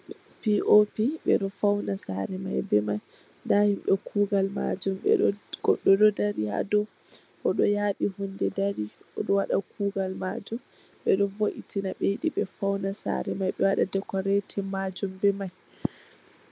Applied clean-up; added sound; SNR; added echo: none; none; none; none.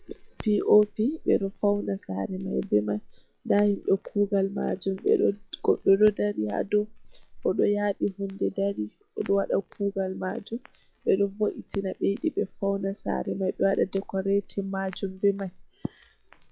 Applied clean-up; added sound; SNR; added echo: classical method log-MMSE.